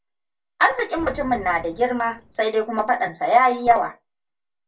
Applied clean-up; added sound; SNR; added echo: none; Boom; 19 dB; reverberation time 0.2 s.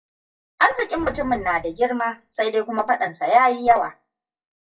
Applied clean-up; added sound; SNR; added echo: classical method WPE with log-MMSE.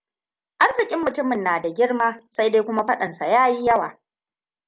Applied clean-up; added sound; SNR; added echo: none; none; none; none.